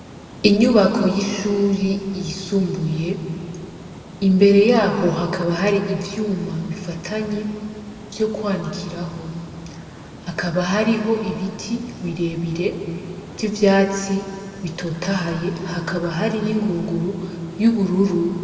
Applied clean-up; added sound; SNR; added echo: none; Water; 17 dB; reverberation time 2.2 s.